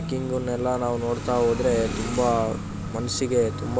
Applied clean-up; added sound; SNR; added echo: none; Bowed string instrument; 18 dB; none.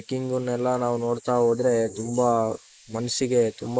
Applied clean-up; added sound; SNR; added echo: neural mask model Resemble Enhance denoiser.